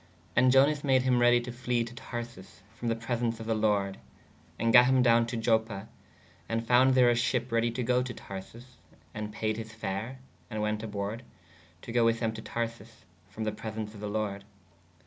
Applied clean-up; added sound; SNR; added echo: none; none; none; none.